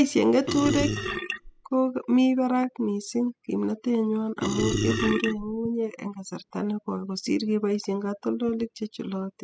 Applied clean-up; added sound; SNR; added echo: classical method spectral subtraction.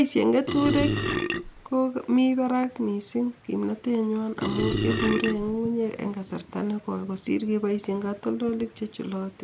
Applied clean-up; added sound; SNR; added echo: none; Burping, eructation; 2 dB; none.